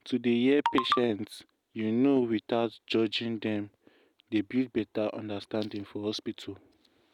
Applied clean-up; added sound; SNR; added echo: none; none; none; none.